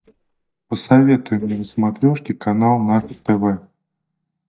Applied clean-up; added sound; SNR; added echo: neural mask model DeepFilterNet 3.